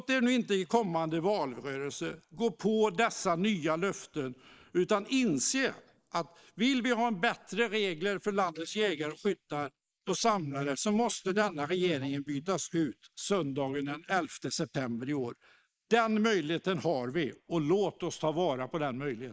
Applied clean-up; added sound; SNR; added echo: neural mask model Resemble Enhance denoiser.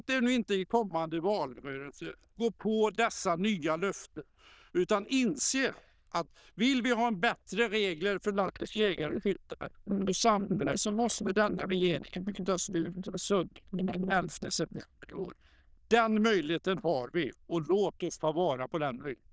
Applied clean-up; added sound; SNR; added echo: neural diffusion model UNIVERSE++.